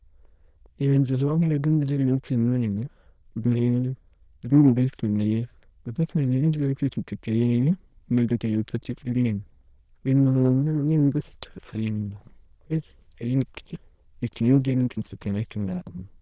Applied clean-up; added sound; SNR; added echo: neural diffusion model UNIVERSE++.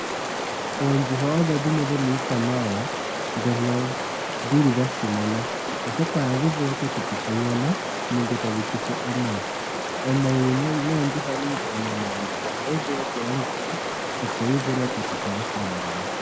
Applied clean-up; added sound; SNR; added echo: none; Stream; 2 dB; none.